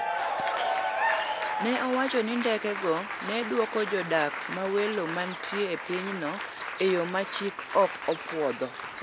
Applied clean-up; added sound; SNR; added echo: none; Applause / Cheering; 3 dB; none.